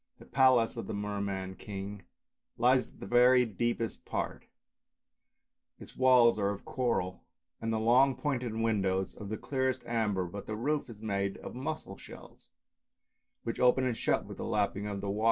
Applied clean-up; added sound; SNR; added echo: none; none; none; none.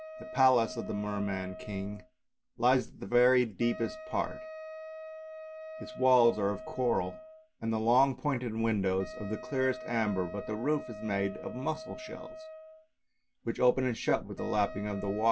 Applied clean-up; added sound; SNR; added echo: none; Wind instrument, woodwind instrument; 14 dB; none.